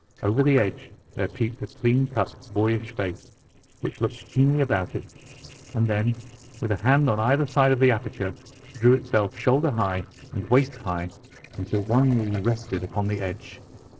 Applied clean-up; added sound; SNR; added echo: neural separator model SepFormer DNS4.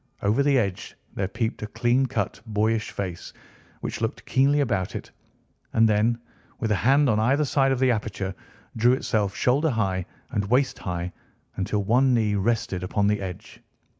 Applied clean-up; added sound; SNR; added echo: none; none; none; none.